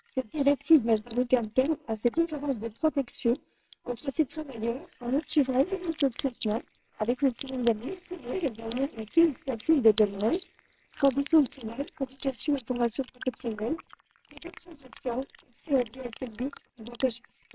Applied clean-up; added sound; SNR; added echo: neural separator model SepFormer WHAMR!.